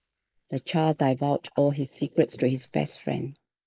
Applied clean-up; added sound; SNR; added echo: neural mask model Resemble Enhance denoiser.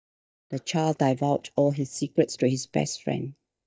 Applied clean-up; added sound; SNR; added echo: neural mask model DeepFilterNet 3.